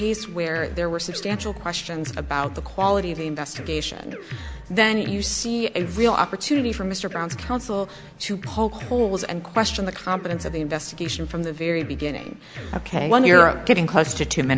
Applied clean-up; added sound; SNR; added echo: none; Drum kit; 13 dB; none.